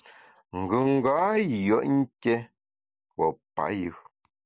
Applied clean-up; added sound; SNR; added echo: none; none; none; none.